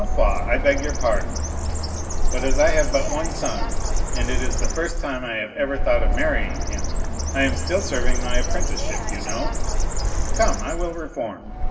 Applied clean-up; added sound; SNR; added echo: none; Bird; -5 dB; reverberation time 2.1 s.